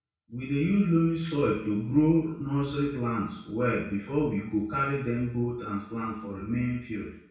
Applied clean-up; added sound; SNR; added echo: none; none; none; reverberation time 0.6 s.